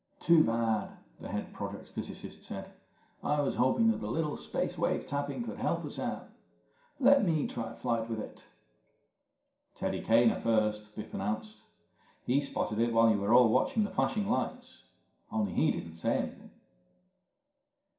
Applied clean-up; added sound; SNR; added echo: none; none; none; reverberation time 0.5 s.